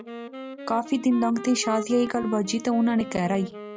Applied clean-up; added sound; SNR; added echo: none; Wind instrument, woodwind instrument; 12 dB; none.